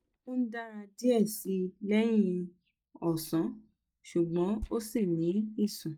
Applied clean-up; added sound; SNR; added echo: neural mask model DeepFilterNet 3.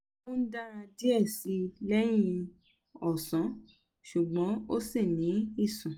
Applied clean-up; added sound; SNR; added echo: none; none; none; none.